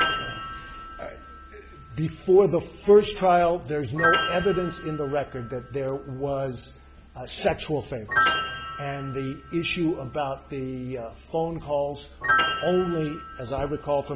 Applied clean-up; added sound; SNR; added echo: none; Piano; 5 dB; none.